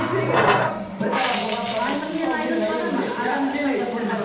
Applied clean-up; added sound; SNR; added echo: none; Water tap, faucet; 4 dB; reverberation time 0.8 s.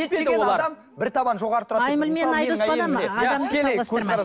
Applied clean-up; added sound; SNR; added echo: none; none; none; none.